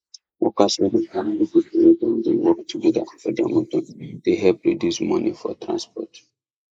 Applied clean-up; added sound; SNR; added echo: neural mask model Resemble Enhance denoiser.